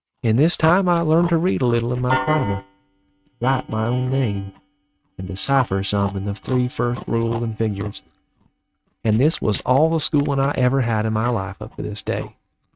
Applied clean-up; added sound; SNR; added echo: neural mask model RNNoise.